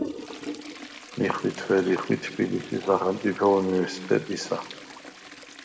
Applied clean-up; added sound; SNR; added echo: none; Toilet flush; 13 dB; reverberation time 1.3 s.